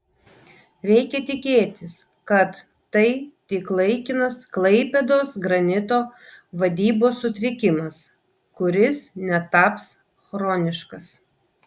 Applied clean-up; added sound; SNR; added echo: none; none; none; none.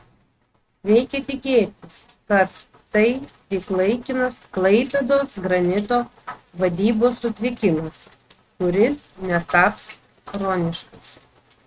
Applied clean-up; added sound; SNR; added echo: neural mask model RNNoise.